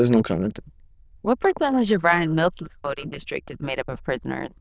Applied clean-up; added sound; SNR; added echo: neural diffusion model UNIVERSE++.